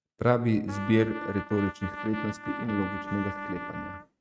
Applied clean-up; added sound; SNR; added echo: neural mask model RNNoise.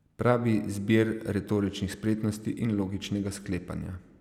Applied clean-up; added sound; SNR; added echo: none; none; none; none.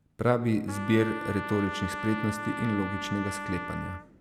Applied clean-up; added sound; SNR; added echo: none; Trumpet; 8 dB; none.